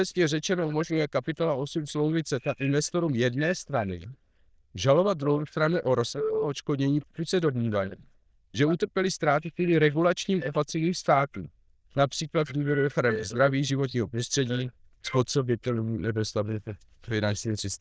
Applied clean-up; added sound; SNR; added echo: neural diffusion model UNIVERSE++.